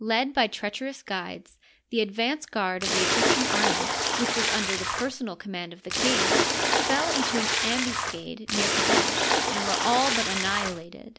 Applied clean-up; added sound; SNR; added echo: none; Splash, splatter; -4 dB; none.